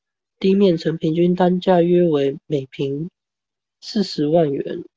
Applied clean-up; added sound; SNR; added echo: none; none; none; none.